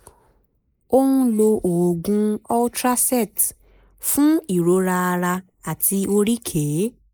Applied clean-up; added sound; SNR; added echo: neural mask model Resemble Enhance denoiser.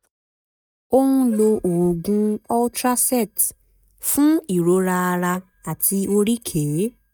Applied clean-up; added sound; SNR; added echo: neural mask model DeepFilterNet 3.